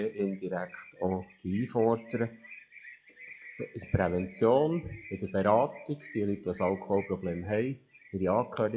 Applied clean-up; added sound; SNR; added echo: classical method log-MMSE.